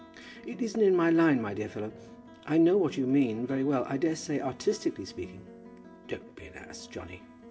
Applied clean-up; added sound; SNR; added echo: none; Plucked string instrument; 19 dB; reverberation time 0.9 s.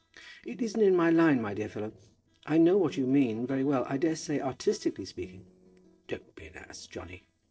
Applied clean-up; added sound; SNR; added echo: neural separator model SepFormer DNS4.